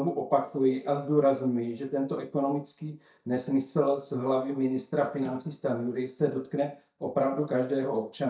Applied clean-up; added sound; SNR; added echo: neural mask model DeepFilterNet 3.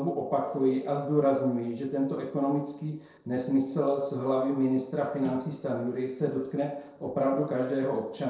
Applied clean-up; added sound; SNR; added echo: neural separator model SepFormer DNS4.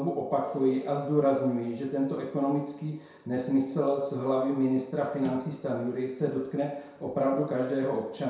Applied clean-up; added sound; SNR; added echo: none; Snare drum; 18 dB; reverberation time 0.7 s.